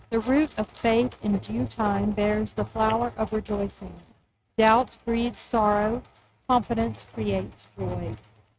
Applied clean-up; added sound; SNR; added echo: neural mask model RNNoise.